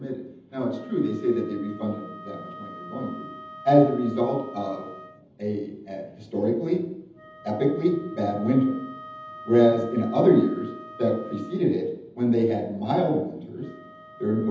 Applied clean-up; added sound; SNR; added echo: none; Wind instrument, woodwind instrument; 19 dB; reverberation time 0.8 s.